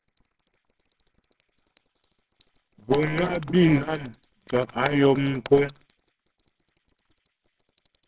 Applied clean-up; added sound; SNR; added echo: neural separator model SepFormer WHAMR!.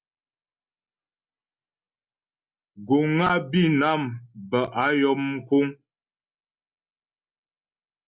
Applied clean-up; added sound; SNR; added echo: none; none; none; none.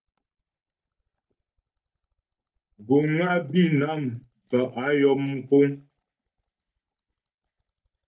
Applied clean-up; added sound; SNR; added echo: neural mask model DeepFilterNet 3.